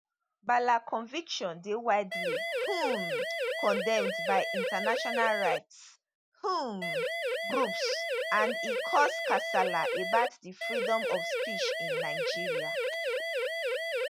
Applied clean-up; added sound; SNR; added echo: none; Siren; -1 dB; none.